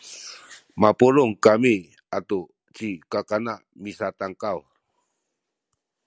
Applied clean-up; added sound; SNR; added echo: none; none; none; none.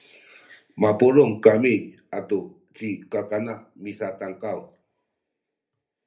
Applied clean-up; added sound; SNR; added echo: none; none; none; reverberation time 0.3 s.